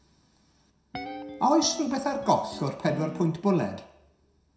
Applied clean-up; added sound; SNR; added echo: none; Guitar; 13 dB; reverberation time 0.6 s.